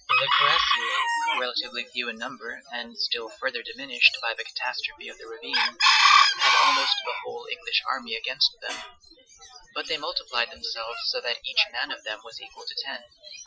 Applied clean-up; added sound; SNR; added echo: classical method Wiener filter.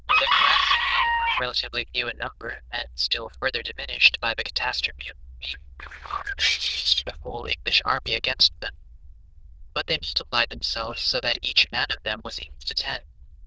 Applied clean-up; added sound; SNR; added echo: neural diffusion model UNIVERSE++.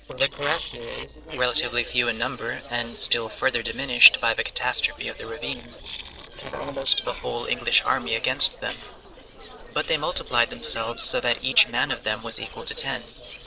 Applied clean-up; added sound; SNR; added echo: neural separator model SepFormer DNS4.